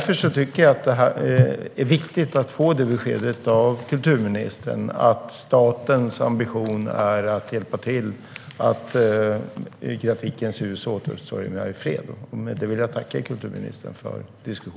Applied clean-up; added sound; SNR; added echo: none; none; none; none.